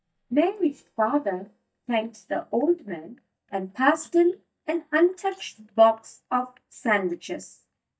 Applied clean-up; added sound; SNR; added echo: neural mask model DeepFilterNet 3.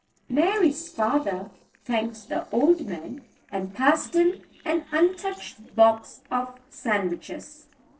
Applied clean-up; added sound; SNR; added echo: neural separator model SepFormer DNS4.